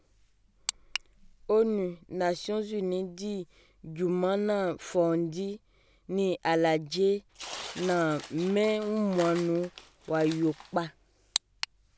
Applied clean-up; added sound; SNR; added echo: none; Tearing; 15 dB; none.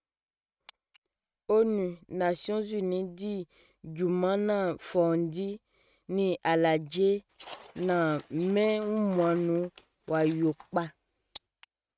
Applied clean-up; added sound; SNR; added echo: neural mask model RNNoise.